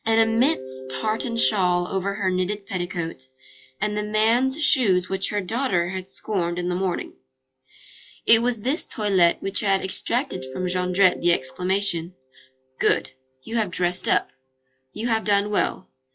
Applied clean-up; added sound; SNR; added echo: classical method log-MMSE.